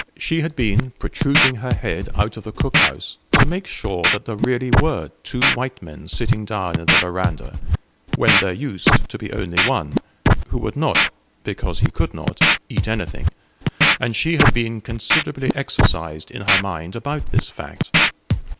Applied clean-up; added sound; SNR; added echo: none; Scratching (performance technique); -4 dB; none.